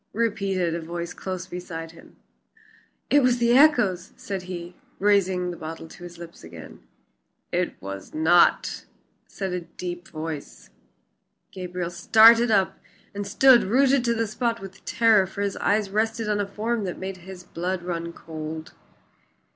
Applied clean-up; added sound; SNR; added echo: none; none; none; none.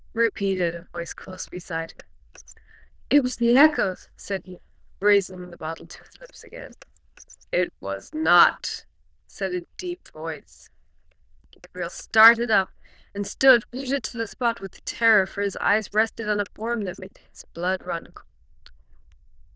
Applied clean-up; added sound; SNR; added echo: neural diffusion model UNIVERSE++.